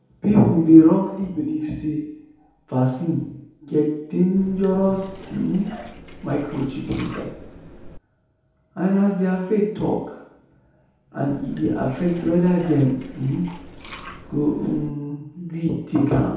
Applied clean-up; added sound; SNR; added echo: none; Liquid; 18 dB; reverberation time 2.0 s.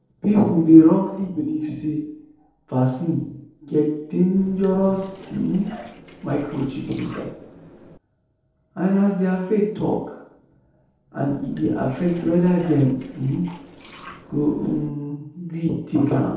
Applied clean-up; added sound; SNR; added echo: neural separator model SepFormer DNS4.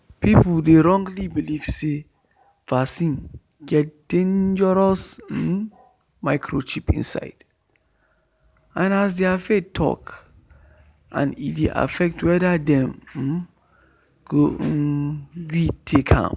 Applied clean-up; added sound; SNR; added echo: none; none; none; none.